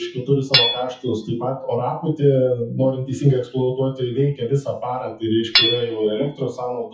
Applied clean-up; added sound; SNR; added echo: classical method WPE with log-MMSE.